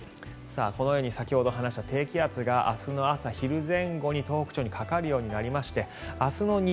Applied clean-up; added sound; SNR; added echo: none; none; none; none.